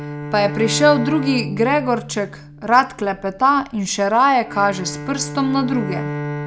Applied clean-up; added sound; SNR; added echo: none; Bowed string instrument; 10 dB; none.